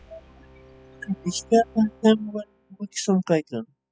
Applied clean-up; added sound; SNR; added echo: classical method spectral subtraction.